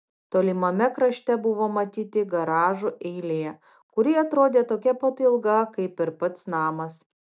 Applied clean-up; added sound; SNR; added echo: none; none; none; none.